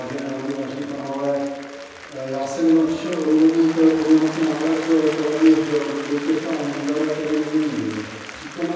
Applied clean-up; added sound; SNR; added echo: none; Applause; 15 dB; reverberation time 1.1 s.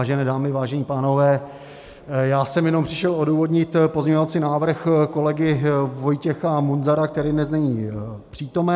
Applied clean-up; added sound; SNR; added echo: none; none; none; none.